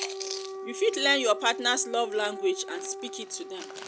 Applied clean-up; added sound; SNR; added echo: none; Chewing, mastication + Siren / Dog; 8 dB; none.